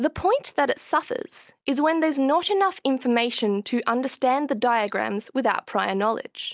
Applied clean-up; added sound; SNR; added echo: none; none; none; none.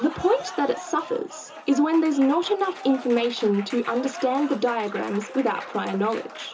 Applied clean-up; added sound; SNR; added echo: none; Applause; 14 dB; reverberation time 0.2 s.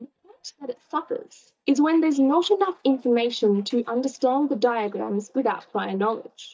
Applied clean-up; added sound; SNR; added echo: neural mask model DeepFilterNet 3.